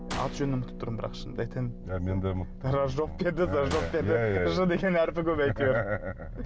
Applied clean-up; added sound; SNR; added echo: none; Harp + Gunshot, gunfire; 15 dB; none.